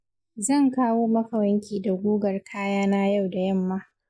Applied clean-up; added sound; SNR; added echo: neural mask model Resemble Enhance denoiser.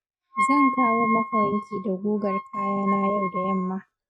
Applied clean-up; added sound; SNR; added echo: neural mask model RNNoise.